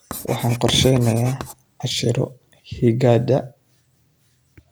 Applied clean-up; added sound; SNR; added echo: none; Writing; 15 dB; none.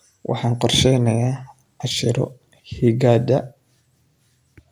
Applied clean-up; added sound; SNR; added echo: none; none; none; none.